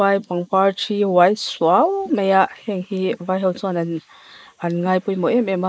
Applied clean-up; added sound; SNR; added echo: neural mask model Resemble Enhance denoiser.